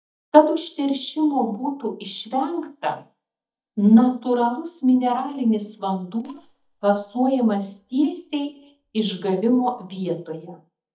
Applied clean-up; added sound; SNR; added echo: neural mask model DeepFilterNet 3.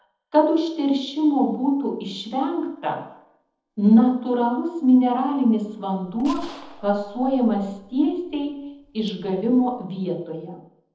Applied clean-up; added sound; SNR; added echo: neural separator model SepFormer DNS4.